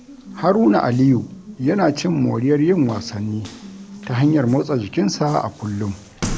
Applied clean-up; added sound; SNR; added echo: none; Water tap, faucet; 15 dB; none.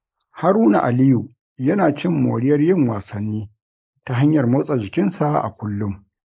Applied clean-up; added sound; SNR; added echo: neural mask model Resemble Enhance denoiser.